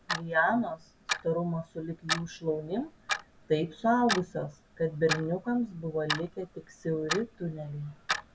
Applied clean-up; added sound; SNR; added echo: none; Clock; 7 dB; none.